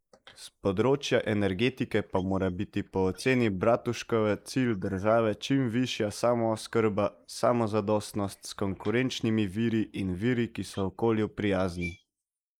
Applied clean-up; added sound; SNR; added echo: neural mask model Resemble Enhance denoiser.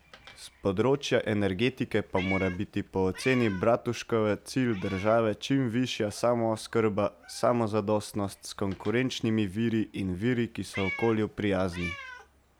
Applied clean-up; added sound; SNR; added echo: none; Meow; 17 dB; none.